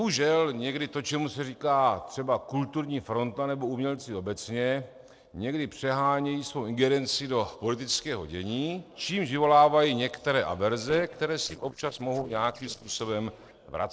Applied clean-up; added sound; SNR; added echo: neural separator model SepFormer DNS4.